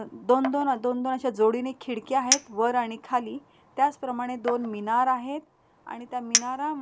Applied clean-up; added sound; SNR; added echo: none; Chink, clink; 7 dB; none.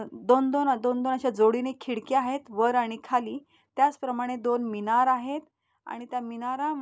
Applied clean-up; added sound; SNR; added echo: none; none; none; none.